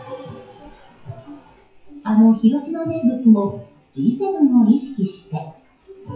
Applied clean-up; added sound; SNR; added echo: classical method WPE with log-MMSE.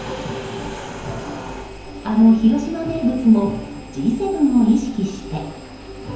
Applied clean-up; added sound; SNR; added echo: none; Engine; 18 dB; reverberation time 0.9 s.